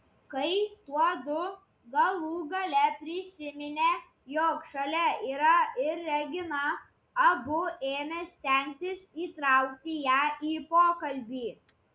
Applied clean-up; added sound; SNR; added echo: none; none; none; none.